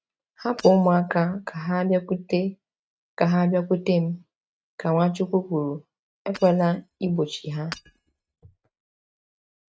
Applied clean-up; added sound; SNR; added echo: neural mask model RNNoise.